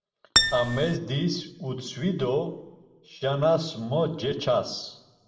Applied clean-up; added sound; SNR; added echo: none; Acoustic guitar; -3 dB; reverberation time 0.7 s.